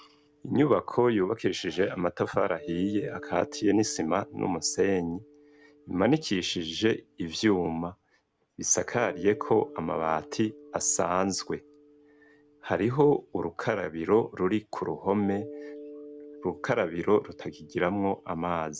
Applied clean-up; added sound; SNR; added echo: none; Mallet percussion; 19 dB; none.